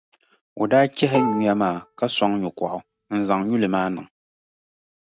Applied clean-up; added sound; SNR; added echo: neural mask model RNNoise.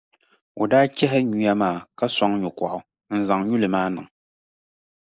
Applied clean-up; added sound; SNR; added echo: neural mask model Resemble Enhance denoiser.